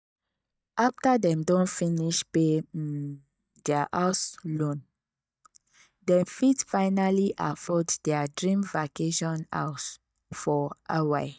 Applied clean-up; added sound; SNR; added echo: neural mask model DeepFilterNet 3.